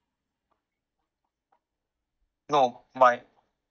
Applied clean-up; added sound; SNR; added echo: neural mask model DeepFilterNet 3.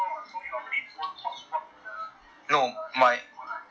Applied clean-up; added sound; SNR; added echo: classical method log-MMSE.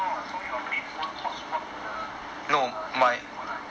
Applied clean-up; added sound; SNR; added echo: none; Engine; 18 dB; none.